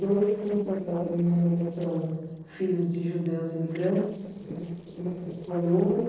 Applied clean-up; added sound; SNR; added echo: neural separator model SepFormer DNS4.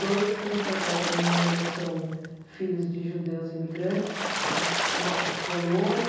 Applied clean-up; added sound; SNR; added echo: none; Water / Splash, splatter; 2 dB; reverberation time 1.3 s.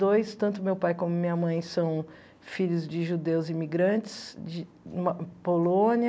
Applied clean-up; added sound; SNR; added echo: none; none; none; none.